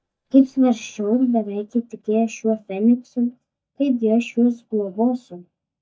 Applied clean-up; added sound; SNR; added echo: neural mask model DeepFilterNet 3.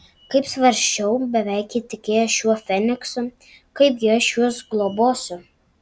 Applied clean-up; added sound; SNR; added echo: none; none; none; none.